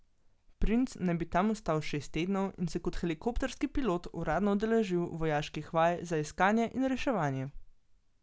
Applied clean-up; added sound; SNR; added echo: none; none; none; none.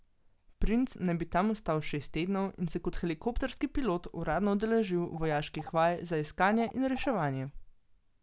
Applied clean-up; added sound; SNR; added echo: none; Telephone; 18 dB; none.